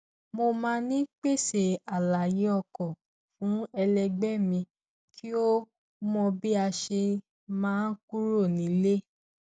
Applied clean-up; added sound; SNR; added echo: none; none; none; none.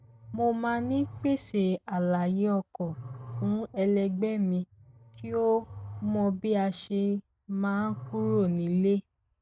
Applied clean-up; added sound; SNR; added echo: none; Growling; 16 dB; none.